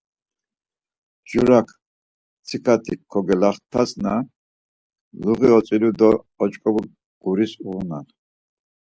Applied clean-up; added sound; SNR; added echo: none; none; none; none.